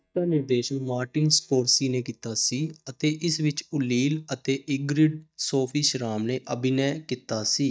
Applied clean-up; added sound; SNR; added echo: neural mask model DeepFilterNet 3.